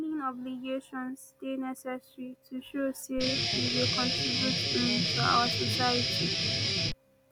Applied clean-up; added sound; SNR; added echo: none; Guitar; -5 dB; none.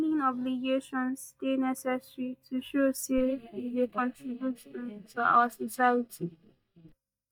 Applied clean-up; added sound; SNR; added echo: neural mask model DeepFilterNet 3.